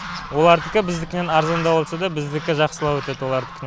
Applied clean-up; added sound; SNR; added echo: none; none; none; none.